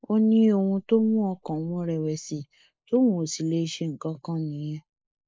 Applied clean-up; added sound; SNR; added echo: neural mask model Resemble Enhance denoiser.